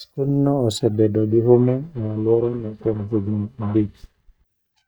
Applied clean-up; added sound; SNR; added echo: neural mask model DeepFilterNet 3.